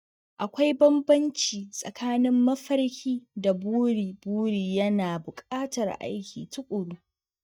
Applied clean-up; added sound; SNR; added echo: neural mask model DeepFilterNet 3.